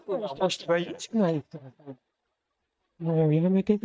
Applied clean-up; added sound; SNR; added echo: neural mask model DeepFilterNet 3.